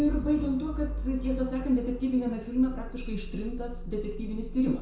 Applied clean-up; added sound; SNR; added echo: none; Idling / Engine starting / Motor vehicle (road); 6 dB; reverberation time 0.6 s.